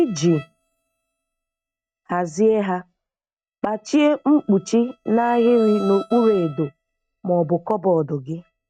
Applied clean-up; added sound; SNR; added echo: neural mask model RNNoise.